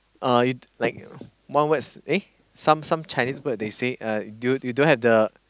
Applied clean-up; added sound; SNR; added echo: none; none; none; none.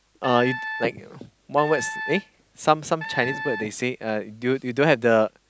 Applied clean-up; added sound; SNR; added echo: none; Wind instrument, woodwind instrument; 9 dB; none.